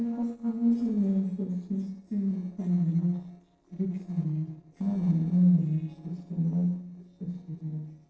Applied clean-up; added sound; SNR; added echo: neural separator model SepFormer DNS4.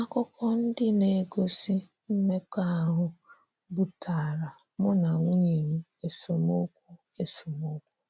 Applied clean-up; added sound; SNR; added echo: none; none; none; none.